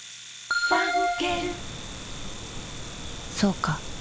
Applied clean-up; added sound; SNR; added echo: none; Domestic sounds, home sounds; 13 dB; none.